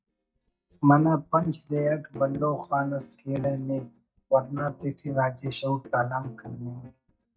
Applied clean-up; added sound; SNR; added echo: neural mask model DeepFilterNet 3.